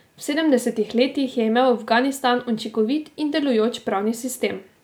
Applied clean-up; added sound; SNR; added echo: none; none; none; none.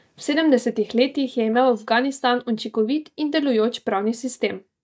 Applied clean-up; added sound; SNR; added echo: neural mask model DeepFilterNet 3.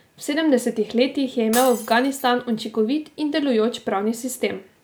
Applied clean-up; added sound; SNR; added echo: none; Shatter; 14 dB; none.